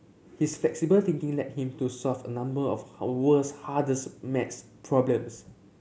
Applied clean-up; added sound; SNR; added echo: none; none; none; none.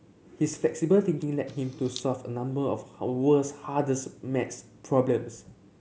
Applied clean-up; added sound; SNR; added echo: none; Camera; 18 dB; none.